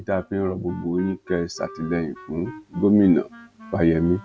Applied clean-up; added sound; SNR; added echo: none; Wind instrument, woodwind instrument; 19 dB; none.